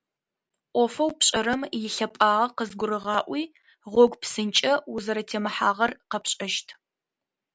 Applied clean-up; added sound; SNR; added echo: none; none; none; none.